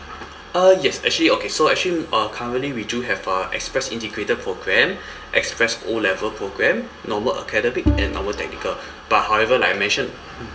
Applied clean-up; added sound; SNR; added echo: none; Bowed string instrument; 4 dB; reverberation time 2.2 s.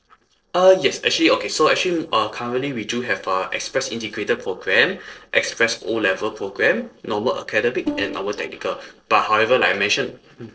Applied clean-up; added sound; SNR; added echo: neural separator model SepFormer DNS4.